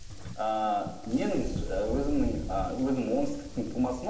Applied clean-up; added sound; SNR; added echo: none; Wind; 8 dB; reverberation time 0.8 s.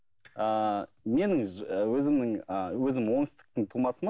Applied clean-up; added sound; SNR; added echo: none; none; none; none.